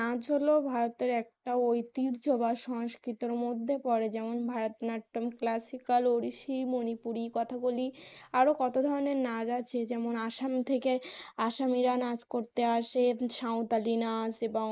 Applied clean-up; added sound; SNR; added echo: neural mask model Resemble Enhance denoiser.